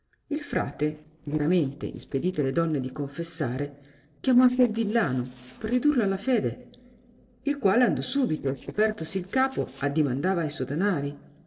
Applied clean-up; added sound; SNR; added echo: neural separator model SepFormer DNS4.